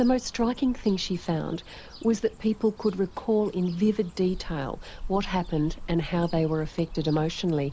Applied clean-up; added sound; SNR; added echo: none; Cricket / Bird; 13 dB; none.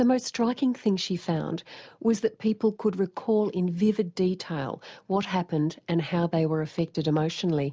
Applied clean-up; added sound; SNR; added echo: none; none; none; none.